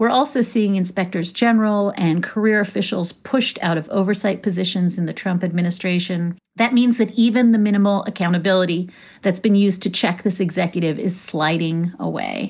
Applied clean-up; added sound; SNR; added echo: none; none; none; none.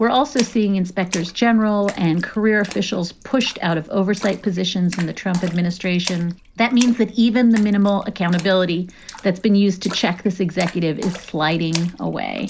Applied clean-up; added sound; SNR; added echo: none; Splash, splatter; 17 dB; none.